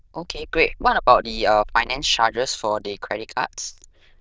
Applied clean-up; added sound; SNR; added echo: neural diffusion model UNIVERSE++.